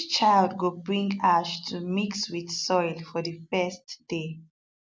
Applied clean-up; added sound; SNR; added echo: none; none; none; none.